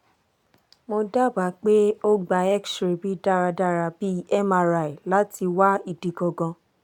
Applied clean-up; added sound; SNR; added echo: none; none; none; none.